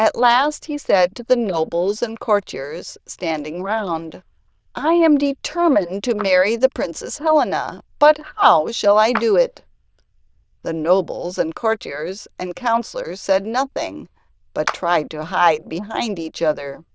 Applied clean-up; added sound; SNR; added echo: neural diffusion model UNIVERSE++.